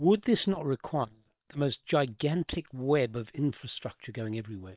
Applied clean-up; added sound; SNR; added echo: neural separator model SepFormer WHAM!.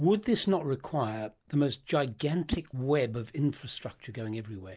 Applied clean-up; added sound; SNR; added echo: none; Whoosh, swoosh, swish; 12 dB; none.